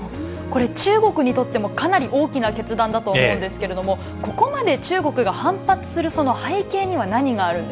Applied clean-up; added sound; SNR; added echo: none; none; none; none.